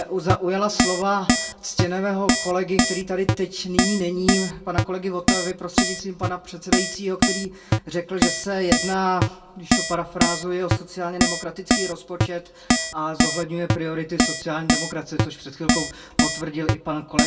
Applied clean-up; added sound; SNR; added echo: none; Keyboard (musical); -2 dB; reverberation time 0.2 s.